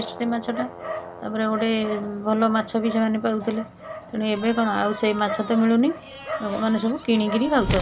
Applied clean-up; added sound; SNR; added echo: none; Dog; 10 dB; none.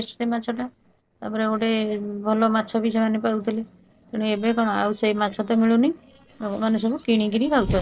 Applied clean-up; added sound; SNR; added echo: neural separator model SepFormer DNS4.